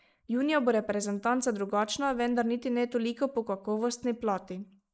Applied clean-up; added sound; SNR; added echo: neural mask model Resemble Enhance denoiser.